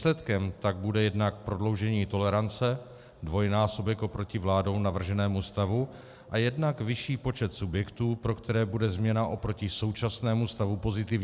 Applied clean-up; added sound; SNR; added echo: none; none; none; none.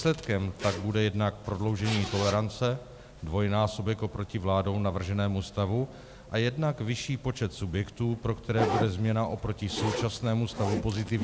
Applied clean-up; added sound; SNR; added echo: none; Zipper (clothing); 10 dB; none.